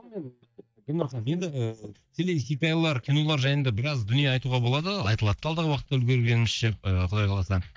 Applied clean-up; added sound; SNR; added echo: neural mask model DeepFilterNet 3.